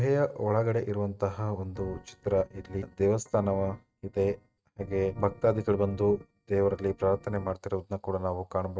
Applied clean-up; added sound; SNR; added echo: neural mask model RNNoise.